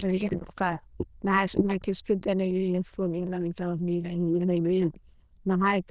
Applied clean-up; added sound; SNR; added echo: neural diffusion model UNIVERSE++.